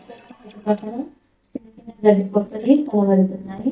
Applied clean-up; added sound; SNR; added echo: neural mask model DeepFilterNet 3.